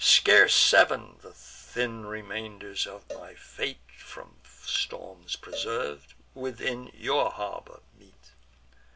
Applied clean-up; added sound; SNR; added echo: none; Cowbell; 19 dB; none.